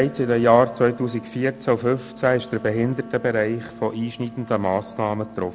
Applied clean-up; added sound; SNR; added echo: none; Wind instrument, woodwind instrument; 19 dB; none.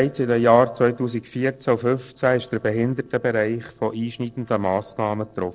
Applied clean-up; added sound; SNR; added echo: neural separator model SepFormer DNS4.